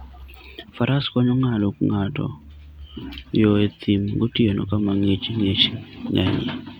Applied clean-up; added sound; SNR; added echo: none; none; none; none.